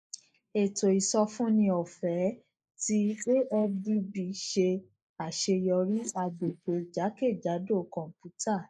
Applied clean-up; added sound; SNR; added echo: neural mask model Resemble Enhance denoiser.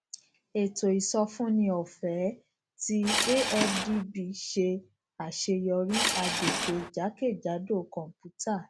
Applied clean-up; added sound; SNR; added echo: none; Subway, metro, underground / Engine; -1 dB; none.